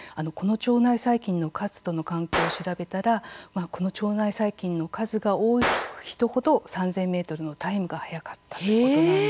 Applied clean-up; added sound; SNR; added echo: none; Gunshot, gunfire; 12 dB; none.